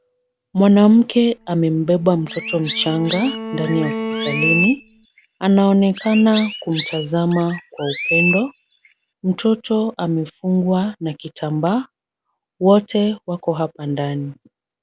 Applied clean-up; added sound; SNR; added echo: none; Chirp, tweet + Bowed string instrument; 6 dB; none.